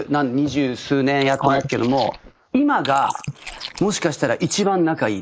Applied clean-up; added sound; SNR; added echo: neural mask model Resemble Enhance denoiser.